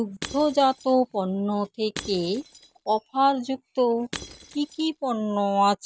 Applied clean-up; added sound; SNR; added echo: none; Shatter / Crushing; 18 dB; none.